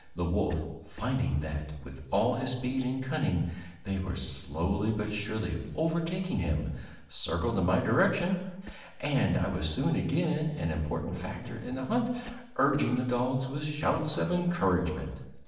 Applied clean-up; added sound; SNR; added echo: none; Cough; 20 dB; reverberation time 0.9 s.